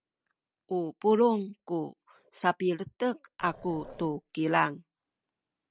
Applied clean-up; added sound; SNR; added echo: none; Growling; 19 dB; none.